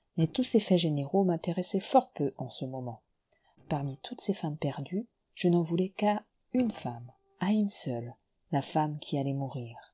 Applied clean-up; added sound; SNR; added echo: neural separator model SepFormer DNS4.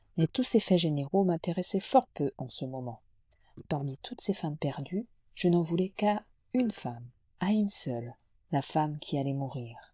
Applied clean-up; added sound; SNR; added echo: neural diffusion model UNIVERSE++.